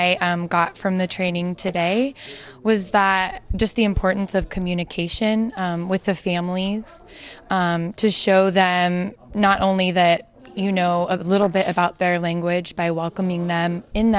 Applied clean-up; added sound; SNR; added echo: neural separator model SepFormer DNS4.